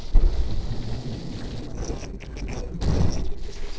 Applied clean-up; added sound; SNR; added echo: neural separator model SepFormer DNS4.